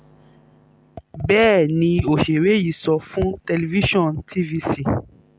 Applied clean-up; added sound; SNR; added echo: none; none; none; none.